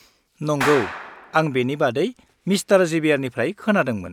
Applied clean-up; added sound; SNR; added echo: none; Clapping; 9 dB; none.